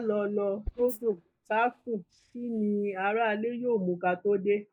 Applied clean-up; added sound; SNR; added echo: neural mask model DeepFilterNet 3.